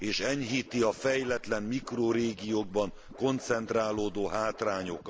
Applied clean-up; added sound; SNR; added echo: none; Scratching (performance technique); 15 dB; none.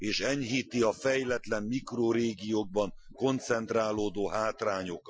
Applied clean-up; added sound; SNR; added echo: classical method Wiener filter.